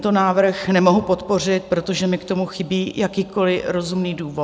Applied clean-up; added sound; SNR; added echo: none; none; none; none.